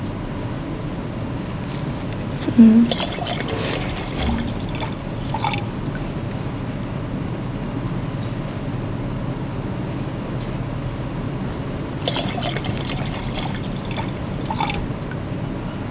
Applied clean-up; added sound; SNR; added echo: none; Liquid; 7 dB; none.